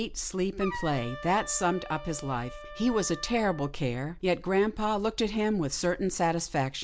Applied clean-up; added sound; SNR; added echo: none; Wind instrument, woodwind instrument; 14 dB; none.